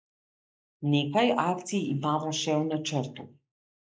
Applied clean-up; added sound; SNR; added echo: neural mask model Resemble Enhance denoiser.